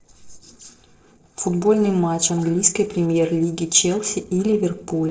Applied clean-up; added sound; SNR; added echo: neural separator model SepFormer DNS4.